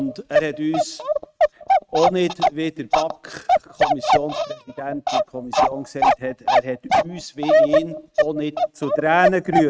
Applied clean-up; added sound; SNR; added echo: neural mask model RNNoise.